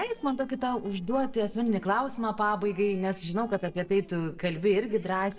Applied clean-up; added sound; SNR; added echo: neural separator model SepFormer DNS4.